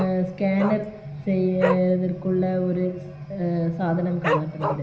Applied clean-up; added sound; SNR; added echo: none; Dog; 8 dB; reverberation time 0.9 s.